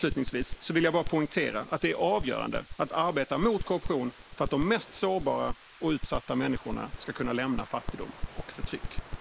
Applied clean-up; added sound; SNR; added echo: neural mask model Resemble Enhance denoiser.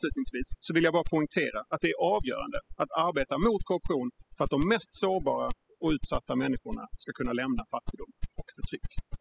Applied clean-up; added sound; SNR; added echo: classical method spectral subtraction.